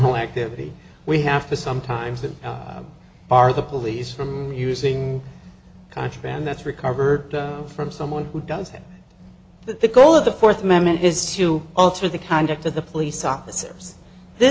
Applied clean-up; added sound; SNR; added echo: none; none; none; none.